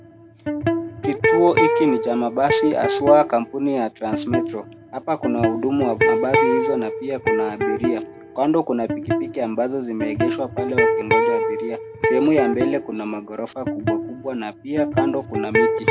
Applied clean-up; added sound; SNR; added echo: none; Electric guitar; 0 dB; none.